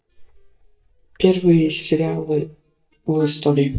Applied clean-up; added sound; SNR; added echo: neural mask model DeepFilterNet 3.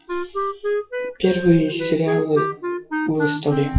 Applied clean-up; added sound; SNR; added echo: classical method WPE with log-MMSE.